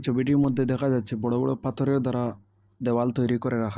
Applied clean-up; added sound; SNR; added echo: neural separator model SepFormer DNS4.